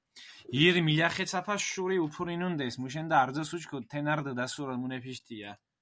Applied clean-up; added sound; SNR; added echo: none; none; none; none.